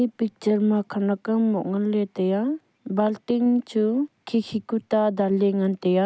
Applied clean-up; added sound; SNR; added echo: none; none; none; none.